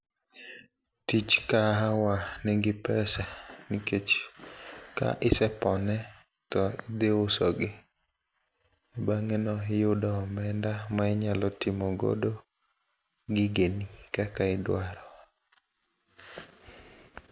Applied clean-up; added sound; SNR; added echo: none; none; none; none.